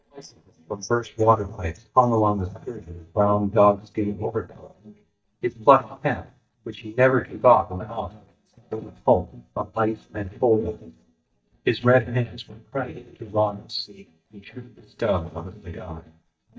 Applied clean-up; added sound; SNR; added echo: neural mask model DeepFilterNet 3.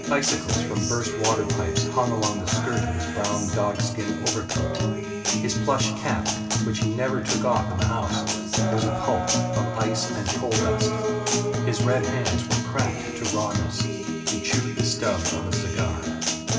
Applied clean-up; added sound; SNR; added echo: none; Acoustic guitar; -2 dB; reverberation time 1.8 s.